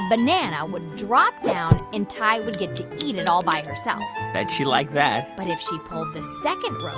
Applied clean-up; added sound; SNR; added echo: none; none; none; none.